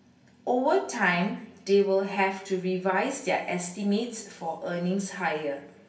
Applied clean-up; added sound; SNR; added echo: none; none; none; reverberation time 0.8 s.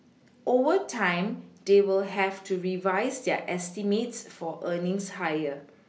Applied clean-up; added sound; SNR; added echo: none; none; none; none.